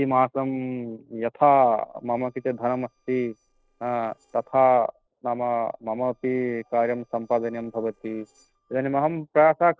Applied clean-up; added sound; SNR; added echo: neural separator model SepFormer DNS4.